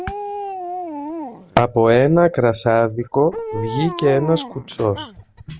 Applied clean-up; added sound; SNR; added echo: none; Dog; 12 dB; none.